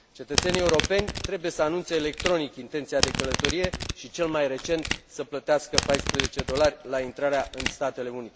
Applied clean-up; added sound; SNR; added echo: none; Domestic sounds, home sounds; 3 dB; none.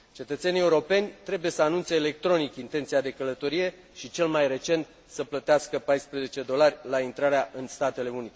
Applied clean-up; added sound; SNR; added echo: none; none; none; none.